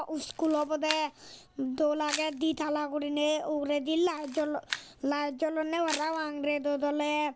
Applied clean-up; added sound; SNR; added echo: none; Camera; 14 dB; none.